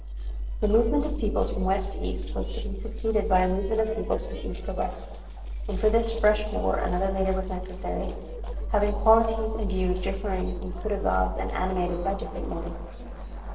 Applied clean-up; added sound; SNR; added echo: neural separator model SepFormer DNS4.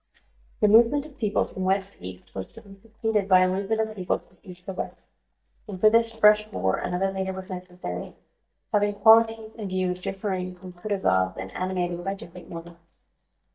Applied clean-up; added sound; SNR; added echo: neural mask model DeepFilterNet 3.